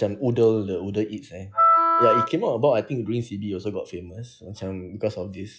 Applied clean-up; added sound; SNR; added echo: classical method log-MMSE.